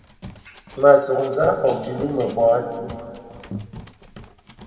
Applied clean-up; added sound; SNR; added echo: none; Run; 18 dB; reverberation time 2.2 s.